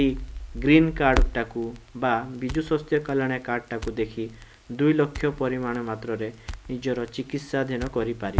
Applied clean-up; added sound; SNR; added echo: none; Crackle; 5 dB; none.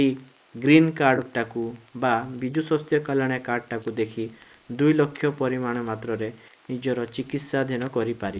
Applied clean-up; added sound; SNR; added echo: neural mask model Resemble Enhance denoiser.